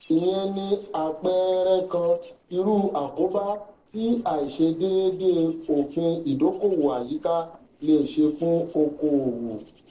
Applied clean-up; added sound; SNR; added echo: neural separator model SepFormer DNS4.